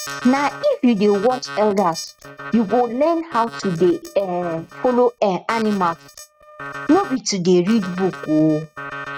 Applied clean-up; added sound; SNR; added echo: neural mask model RNNoise.